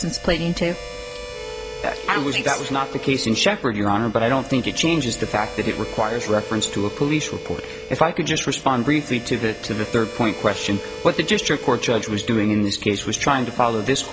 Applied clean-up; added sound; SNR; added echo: none; Harmonica; 13 dB; none.